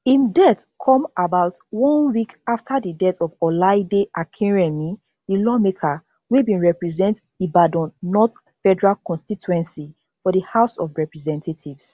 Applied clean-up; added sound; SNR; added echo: none; none; none; none.